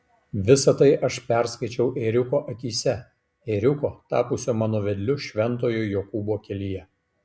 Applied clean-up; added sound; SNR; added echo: none; none; none; none.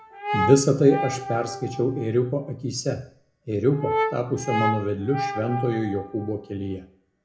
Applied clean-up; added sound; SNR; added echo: none; Brass instrument; 6 dB; reverberation time 0.3 s.